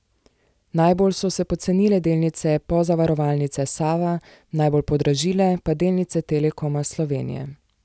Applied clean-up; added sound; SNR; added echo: none; none; none; none.